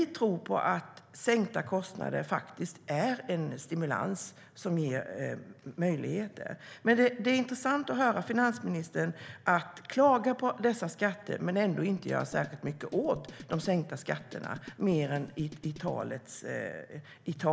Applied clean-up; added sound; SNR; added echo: none; Drum kit; 18 dB; none.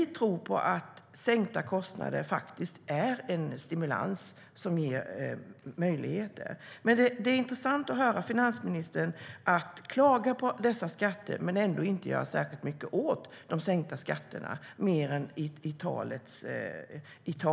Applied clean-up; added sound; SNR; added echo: none; none; none; none.